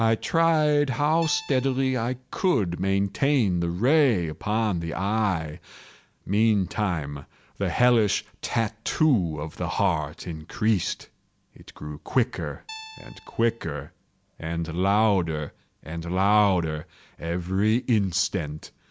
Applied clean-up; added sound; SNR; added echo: none; Guitar; 18 dB; none.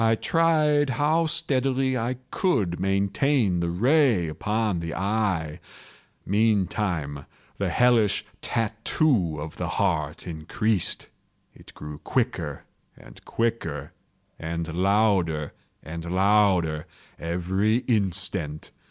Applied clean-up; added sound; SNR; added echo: none; none; none; none.